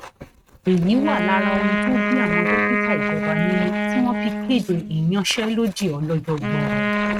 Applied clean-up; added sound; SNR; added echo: neural mask model RNNoise.